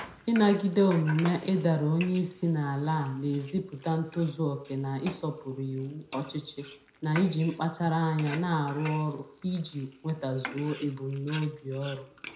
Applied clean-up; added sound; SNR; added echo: none; Frying (food); 17 dB; reverberation time 0.5 s.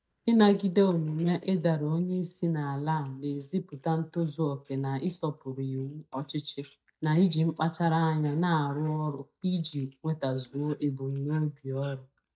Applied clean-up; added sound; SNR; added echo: neural mask model DeepFilterNet 3.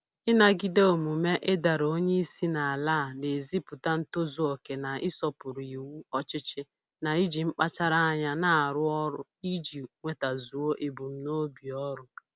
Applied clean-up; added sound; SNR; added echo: none; none; none; none.